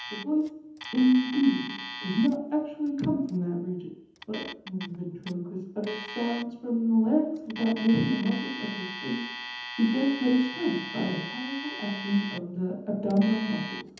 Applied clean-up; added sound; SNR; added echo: none; Alarm; 12 dB; reverberation time 1.3 s.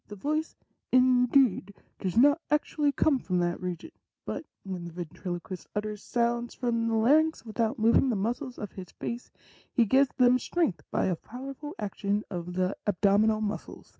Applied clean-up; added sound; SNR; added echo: none; none; none; none.